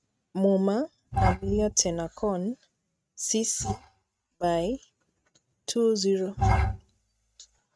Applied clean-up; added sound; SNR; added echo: neural mask model RNNoise.